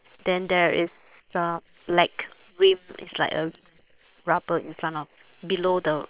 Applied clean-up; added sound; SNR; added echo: neural separator model SepFormer WHAM!.